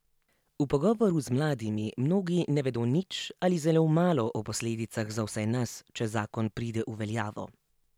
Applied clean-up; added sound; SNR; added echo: none; none; none; none.